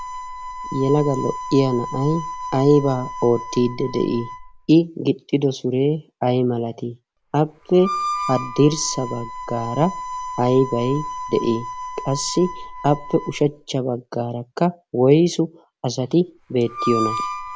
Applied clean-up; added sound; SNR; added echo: none; Harmonica; 10 dB; none.